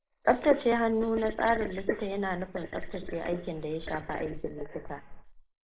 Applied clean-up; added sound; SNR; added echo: neural mask model Resemble Enhance denoiser.